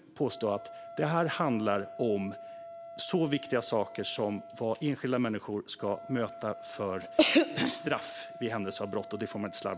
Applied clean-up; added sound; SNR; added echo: none; Wind instrument, woodwind instrument; 14 dB; none.